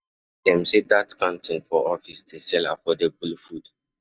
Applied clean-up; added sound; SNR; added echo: neural mask model DeepFilterNet 3.